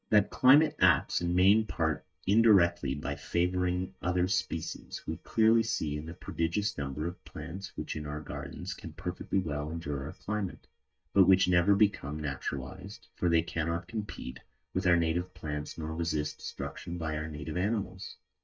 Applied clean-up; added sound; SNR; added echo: neural mask model DeepFilterNet 3.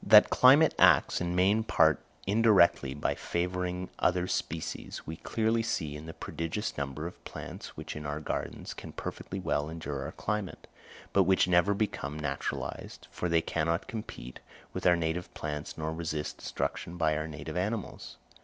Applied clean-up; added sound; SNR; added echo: none; none; none; none.